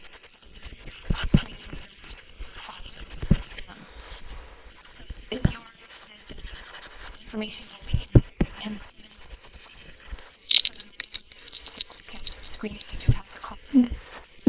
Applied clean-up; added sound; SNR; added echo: neural separator model SepFormer WHAM!.